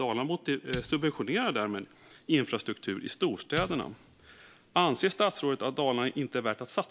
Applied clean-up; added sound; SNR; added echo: none; Glockenspiel; -4 dB; none.